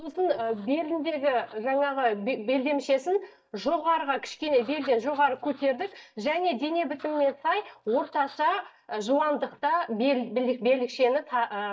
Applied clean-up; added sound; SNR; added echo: neural mask model DeepFilterNet 3.